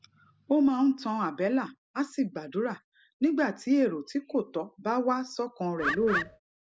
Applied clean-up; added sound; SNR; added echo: none; Bird; 2 dB; none.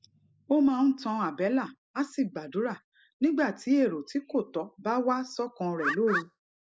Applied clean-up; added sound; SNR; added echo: neural mask model Resemble Enhance denoiser.